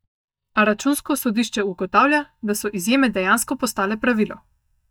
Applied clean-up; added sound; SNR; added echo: neural mask model DeepFilterNet 3.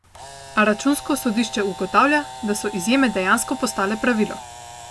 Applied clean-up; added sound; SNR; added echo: none; Camera; 15 dB; none.